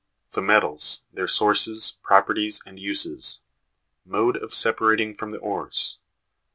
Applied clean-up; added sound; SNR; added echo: none; none; none; none.